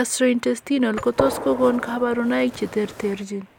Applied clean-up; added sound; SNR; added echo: none; Gunshot, gunfire; 9 dB; none.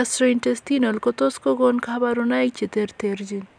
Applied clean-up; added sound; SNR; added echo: none; none; none; none.